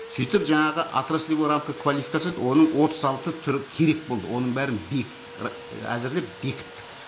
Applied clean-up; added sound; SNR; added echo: none; Domestic sounds, home sounds; 15 dB; reverberation time 1.6 s.